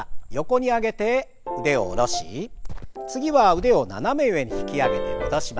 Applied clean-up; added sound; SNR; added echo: none; Cricket; 8 dB; none.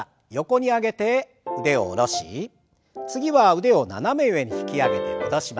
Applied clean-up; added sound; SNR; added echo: none; none; none; none.